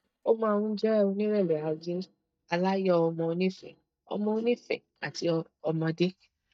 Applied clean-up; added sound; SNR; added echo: neural mask model DeepFilterNet 3.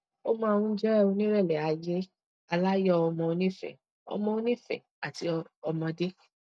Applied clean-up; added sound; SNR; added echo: none; none; none; none.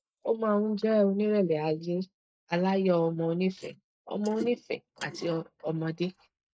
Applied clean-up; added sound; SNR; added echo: neural mask model Resemble Enhance denoiser.